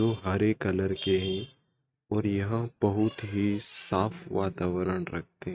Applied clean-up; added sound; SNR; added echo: neural mask model RNNoise.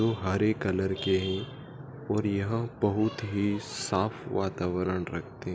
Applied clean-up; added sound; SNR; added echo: none; none; none; none.